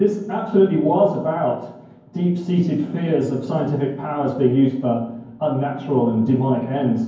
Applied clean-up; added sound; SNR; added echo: none; none; none; reverberation time 0.9 s.